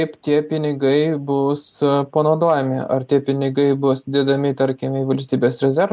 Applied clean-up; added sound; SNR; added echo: none; none; none; none.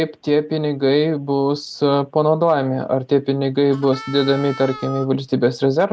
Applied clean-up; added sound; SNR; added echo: none; Harmonica; 16 dB; none.